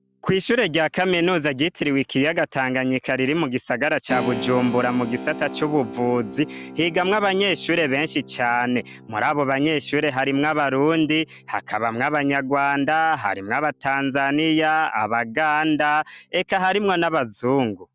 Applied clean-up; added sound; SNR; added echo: none; Keyboard (musical); 17 dB; none.